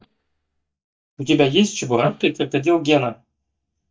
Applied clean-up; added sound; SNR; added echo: neural mask model DeepFilterNet 3.